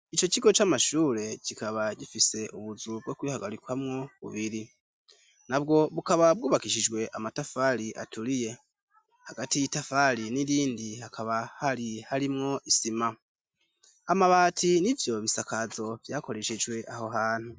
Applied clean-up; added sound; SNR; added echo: none; none; none; none.